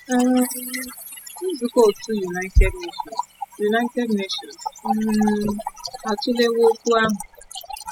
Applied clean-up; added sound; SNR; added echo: classical method spectral subtraction.